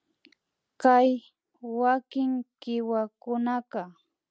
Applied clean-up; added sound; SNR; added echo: none; none; none; none.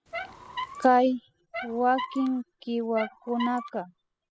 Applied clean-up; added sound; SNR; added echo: classical method spectral subtraction.